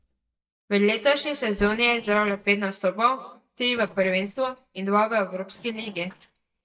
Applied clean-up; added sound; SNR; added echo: neural mask model DeepFilterNet 3.